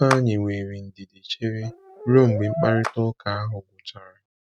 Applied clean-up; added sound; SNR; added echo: neural mask model RNNoise.